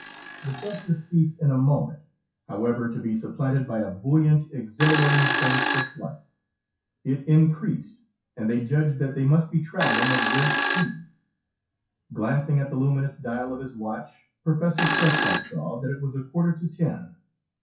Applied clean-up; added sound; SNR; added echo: classical method WPE with log-MMSE.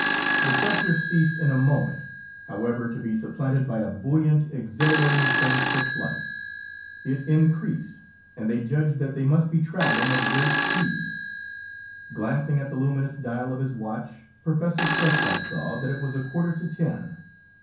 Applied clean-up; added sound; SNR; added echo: none; Telephone; 4 dB; reverberation time 0.6 s.